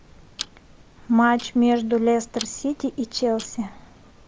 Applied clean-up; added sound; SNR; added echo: none; Tick-tock; 18 dB; none.